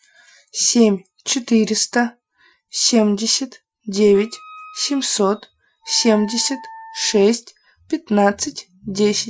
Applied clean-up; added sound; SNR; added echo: classical method Wiener filter.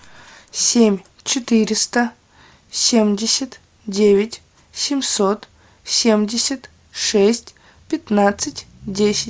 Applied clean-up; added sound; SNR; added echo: none; none; none; none.